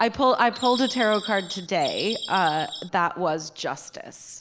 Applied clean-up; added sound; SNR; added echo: none; Bird vocalization, bird call, bird song; 10 dB; none.